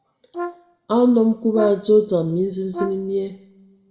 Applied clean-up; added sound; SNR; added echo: none; Brass instrument; 14 dB; reverberation time 0.8 s.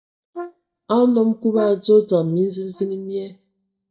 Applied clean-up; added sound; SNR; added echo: neural mask model DeepFilterNet 3.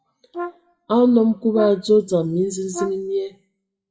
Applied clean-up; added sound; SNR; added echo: classical method WPE with log-MMSE.